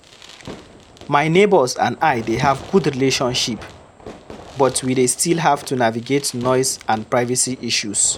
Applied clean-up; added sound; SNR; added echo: none; Fireworks; 20 dB; none.